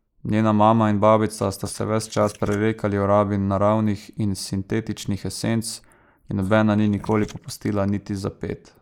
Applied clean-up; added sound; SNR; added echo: neural mask model Resemble Enhance denoiser.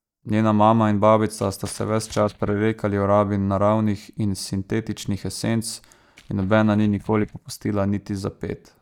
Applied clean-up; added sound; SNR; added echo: neural mask model DeepFilterNet 3.